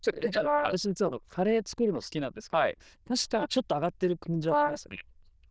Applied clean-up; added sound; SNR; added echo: neural diffusion model UNIVERSE++.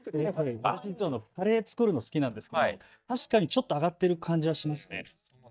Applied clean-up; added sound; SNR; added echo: neural mask model DeepFilterNet 3.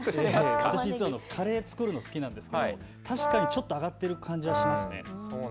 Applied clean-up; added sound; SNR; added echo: none; Brass instrument; 1 dB; none.